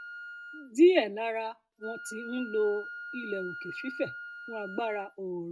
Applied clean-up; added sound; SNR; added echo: none; Wind instrument, woodwind instrument; 13 dB; none.